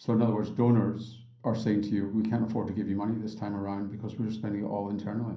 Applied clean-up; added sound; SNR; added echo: none; none; none; reverberation time 0.6 s.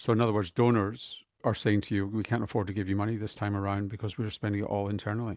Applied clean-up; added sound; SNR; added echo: none; none; none; none.